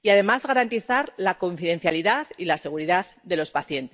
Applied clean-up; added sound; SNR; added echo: none; none; none; none.